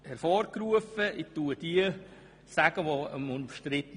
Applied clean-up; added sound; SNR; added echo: none; none; none; none.